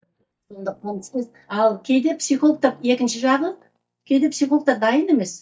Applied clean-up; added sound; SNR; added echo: neural mask model DeepFilterNet 3.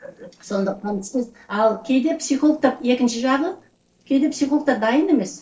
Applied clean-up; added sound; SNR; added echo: neural separator model SepFormer DNS4.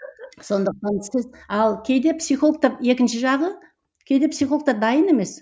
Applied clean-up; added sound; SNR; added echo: none; none; none; none.